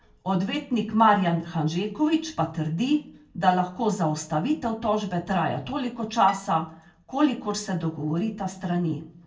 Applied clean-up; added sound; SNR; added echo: none; Bowed string instrument; 18 dB; reverberation time 0.2 s.